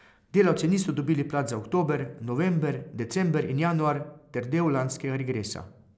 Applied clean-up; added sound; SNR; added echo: none; none; none; none.